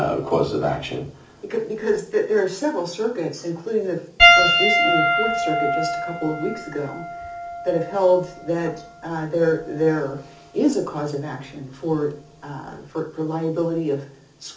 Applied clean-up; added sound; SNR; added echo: none; Piano; 1 dB; reverberation time 0.4 s.